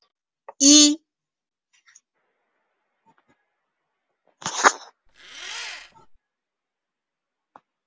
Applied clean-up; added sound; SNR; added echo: none; Engine; 13 dB; none.